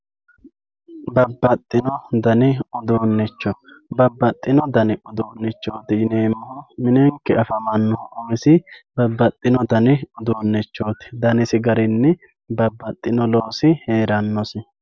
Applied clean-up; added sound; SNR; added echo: none; none; none; none.